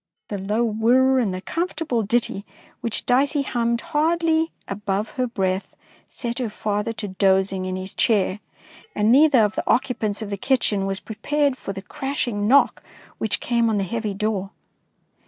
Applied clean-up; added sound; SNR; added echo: neural mask model DeepFilterNet 3.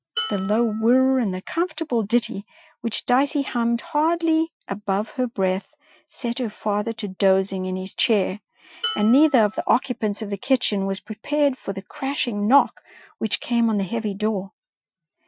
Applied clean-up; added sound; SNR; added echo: classical method Wiener filter.